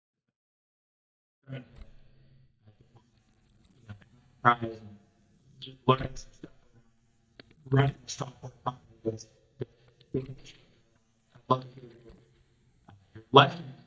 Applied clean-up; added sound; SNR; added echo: neural mask model DeepFilterNet 3.